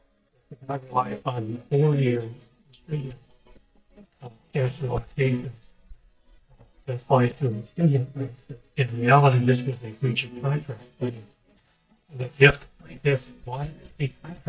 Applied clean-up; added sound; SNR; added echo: neural mask model DeepFilterNet 3.